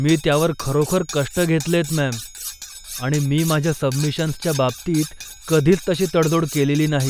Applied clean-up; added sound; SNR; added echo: none; Cutlery, silverware; 14 dB; none.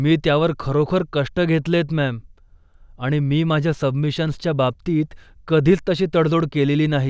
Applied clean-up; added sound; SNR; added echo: none; none; none; none.